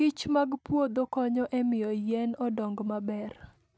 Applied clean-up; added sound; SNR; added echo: none; none; none; none.